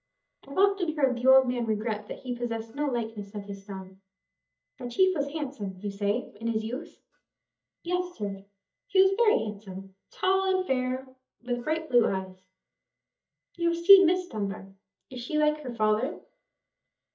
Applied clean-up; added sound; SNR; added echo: neural mask model DeepFilterNet 3.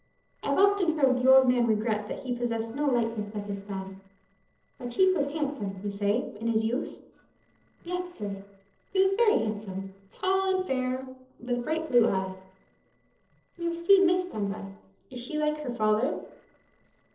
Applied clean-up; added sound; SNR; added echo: neural separator model SepFormer DNS4.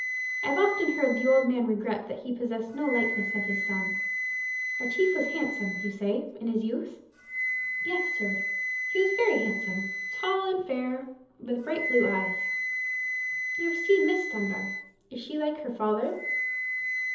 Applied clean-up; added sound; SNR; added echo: none; Wind instrument, woodwind instrument; 3 dB; reverberation time 0.7 s.